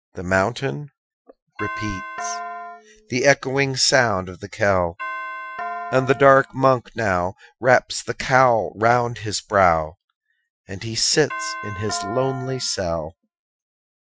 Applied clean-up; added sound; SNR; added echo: classical method Wiener filter.